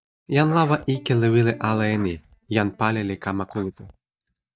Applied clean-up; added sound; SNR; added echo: neural mask model DeepFilterNet 3.